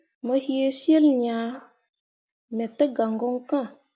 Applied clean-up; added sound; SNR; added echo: none; none; none; none.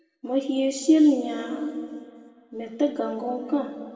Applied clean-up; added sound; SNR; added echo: none; none; none; reverberation time 2.5 s.